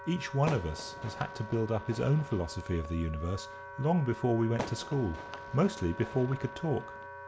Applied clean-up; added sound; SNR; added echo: none; Fireworks + Wind instrument, woodwind instrument; 11 dB; none.